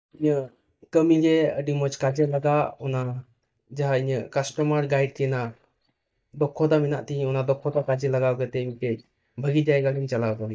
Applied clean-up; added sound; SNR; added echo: neural mask model DeepFilterNet 3.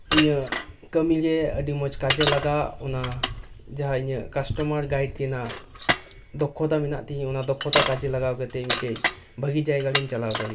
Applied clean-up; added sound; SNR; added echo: none; Bicycle; 3 dB; reverberation time 0.5 s.